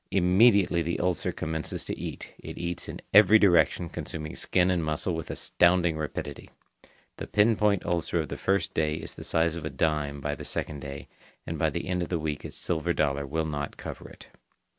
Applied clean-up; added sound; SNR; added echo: none; none; none; none.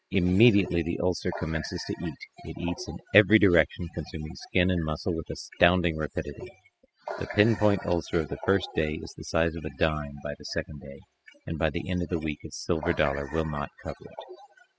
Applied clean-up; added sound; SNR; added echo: classical method spectral subtraction.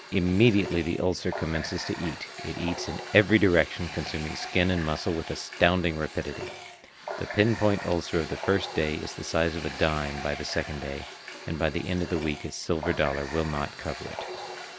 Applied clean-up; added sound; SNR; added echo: none; Water tap, faucet; 11 dB; none.